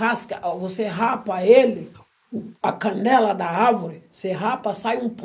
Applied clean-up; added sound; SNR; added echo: neural mask model Resemble Enhance denoiser.